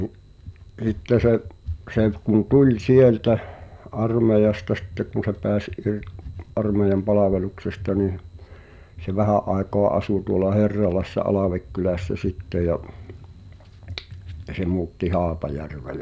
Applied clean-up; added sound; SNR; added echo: none; none; none; none.